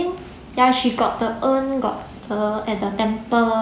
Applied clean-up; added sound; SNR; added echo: none; none; none; none.